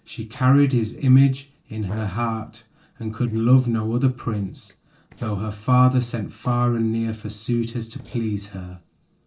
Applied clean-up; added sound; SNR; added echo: neural separator model SepFormer DNS4.